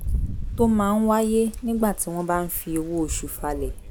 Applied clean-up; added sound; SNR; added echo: none; Rain; 7 dB; none.